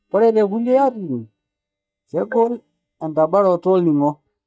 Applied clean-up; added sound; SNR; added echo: neural mask model DeepFilterNet 3.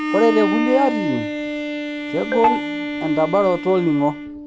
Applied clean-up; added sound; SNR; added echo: none; Bowed string instrument; 4 dB; none.